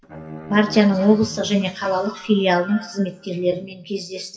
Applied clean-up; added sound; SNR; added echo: classical method WPE with log-MMSE.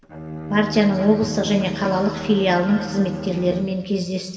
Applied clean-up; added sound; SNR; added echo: none; Bowed string instrument; 11 dB; reverberation time 2.4 s.